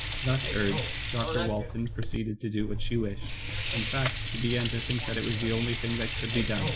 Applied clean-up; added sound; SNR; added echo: none; Sink (filling or washing) / Water; -2 dB; none.